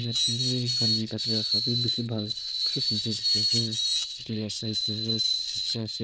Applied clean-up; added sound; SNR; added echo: neural diffusion model UNIVERSE++.